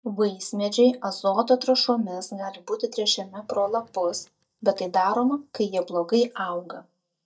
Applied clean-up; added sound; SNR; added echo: neural mask model DeepFilterNet 3.